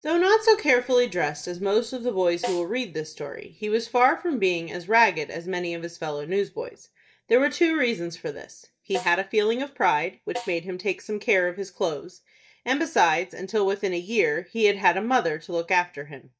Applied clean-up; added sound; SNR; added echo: neural mask model DeepFilterNet 3.